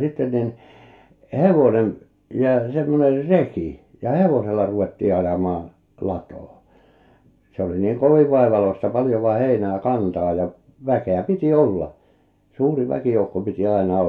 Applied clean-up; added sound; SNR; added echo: none; none; none; reverberation time 0.3 s.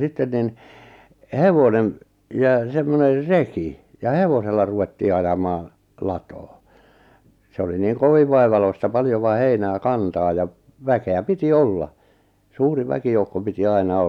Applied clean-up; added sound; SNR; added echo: none; none; none; none.